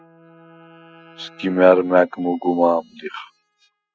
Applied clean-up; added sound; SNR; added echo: classical method spectral subtraction.